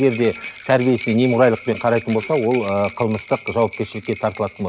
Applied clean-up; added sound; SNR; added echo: none; Rattle; 15 dB; none.